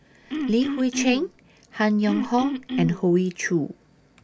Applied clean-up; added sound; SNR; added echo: none; Cough; 5 dB; none.